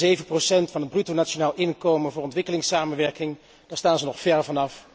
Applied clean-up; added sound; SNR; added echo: none; none; none; none.